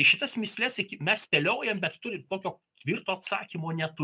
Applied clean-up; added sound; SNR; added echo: none; none; none; none.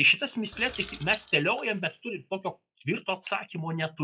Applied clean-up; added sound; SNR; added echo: classical method log-MMSE.